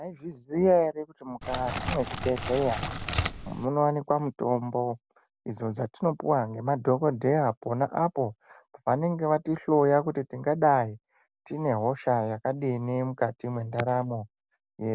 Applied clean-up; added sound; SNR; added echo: none; Crackle; 3 dB; none.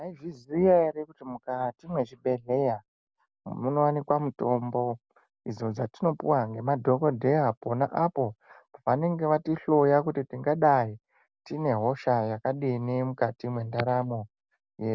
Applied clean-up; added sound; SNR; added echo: none; none; none; none.